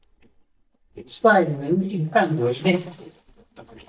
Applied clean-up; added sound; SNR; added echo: neural mask model DeepFilterNet 3.